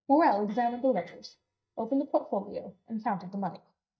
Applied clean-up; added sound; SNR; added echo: neural mask model DeepFilterNet 3.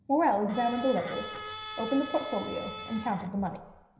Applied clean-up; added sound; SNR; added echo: none; Bowed string instrument; 11 dB; reverberation time 0.9 s.